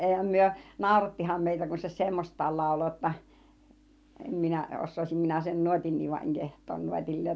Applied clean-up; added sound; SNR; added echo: none; none; none; none.